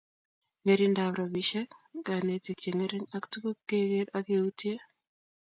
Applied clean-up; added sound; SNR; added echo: none; none; none; none.